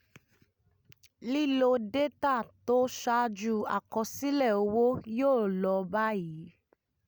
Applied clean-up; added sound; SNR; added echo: none; none; none; none.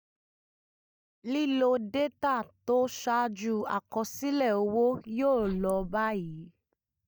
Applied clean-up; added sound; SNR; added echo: neural mask model DeepFilterNet 3.